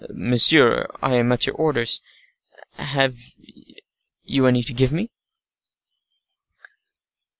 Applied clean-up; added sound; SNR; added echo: none; none; none; none.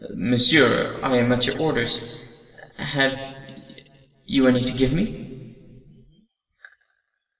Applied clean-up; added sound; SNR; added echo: none; none; none; reverberation time 2.5 s.